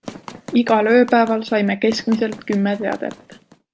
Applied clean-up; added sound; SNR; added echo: none; Run; 19 dB; none.